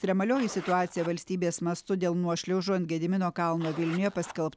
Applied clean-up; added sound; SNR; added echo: none; Zipper (clothing); 16 dB; none.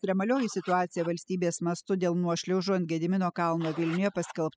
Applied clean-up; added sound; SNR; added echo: classical method spectral subtraction.